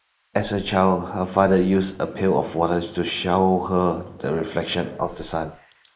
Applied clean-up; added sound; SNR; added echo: neural mask model Resemble Enhance denoiser.